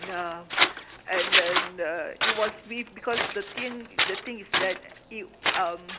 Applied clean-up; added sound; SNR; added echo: none; Scissors; -3 dB; none.